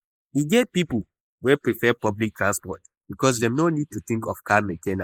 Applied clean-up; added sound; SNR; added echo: neural mask model Resemble Enhance denoiser.